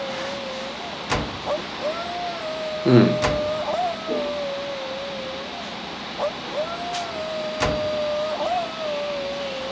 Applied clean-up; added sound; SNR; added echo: none; Slam + Dog; 0 dB; none.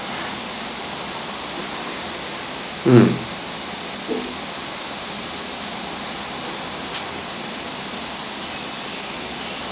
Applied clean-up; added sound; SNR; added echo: none; none; none; none.